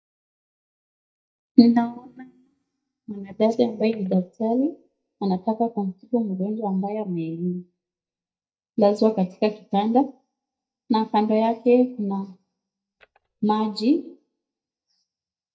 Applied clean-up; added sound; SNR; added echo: neural mask model DeepFilterNet 3.